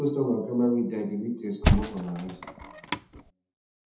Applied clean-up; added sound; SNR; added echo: none; Thump, thud; -2 dB; reverberation time 0.7 s.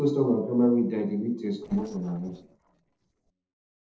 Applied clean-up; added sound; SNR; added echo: neural separator model SepFormer DNS4.